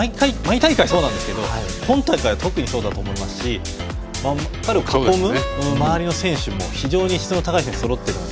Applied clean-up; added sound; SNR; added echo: none; Acoustic guitar; 15 dB; none.